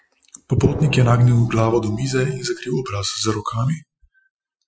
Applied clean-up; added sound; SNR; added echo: classical method Wiener filter.